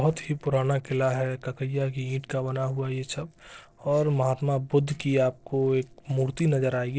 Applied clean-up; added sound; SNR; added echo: neural separator model SepFormer DNS4.